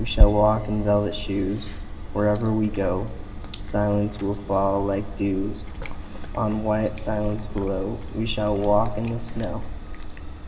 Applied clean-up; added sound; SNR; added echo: none; Chewing, mastication; 2 dB; reverberation time 1.4 s.